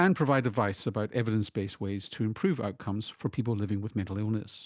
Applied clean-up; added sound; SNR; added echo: none; none; none; none.